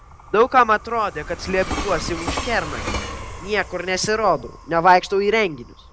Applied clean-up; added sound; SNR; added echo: none; Train; 11 dB; none.